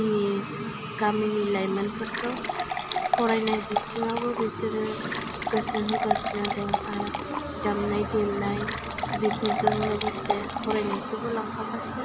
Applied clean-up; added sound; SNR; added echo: none; Fill (with liquid) / Water; 3 dB; none.